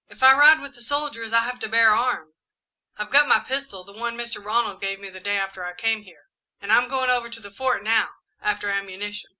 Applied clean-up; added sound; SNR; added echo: none; none; none; none.